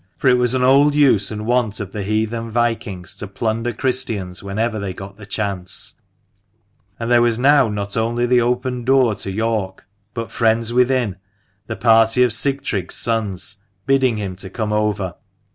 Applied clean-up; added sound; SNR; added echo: none; none; none; none.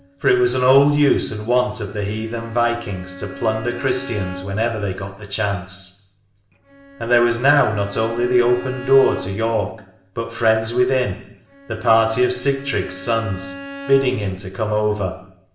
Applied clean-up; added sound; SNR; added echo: none; Bowed string instrument; 17 dB; reverberation time 0.7 s.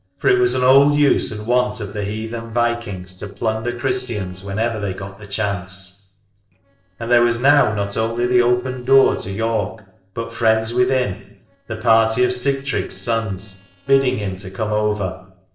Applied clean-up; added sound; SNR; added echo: neural separator model SepFormer DNS4.